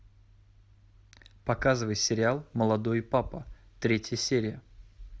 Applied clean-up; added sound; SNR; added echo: none; none; none; none.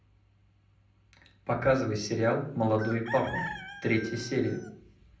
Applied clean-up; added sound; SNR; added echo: none; Chicken, rooster; 10 dB; reverberation time 0.6 s.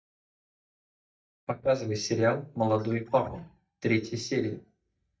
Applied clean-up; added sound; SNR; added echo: neural mask model DeepFilterNet 3.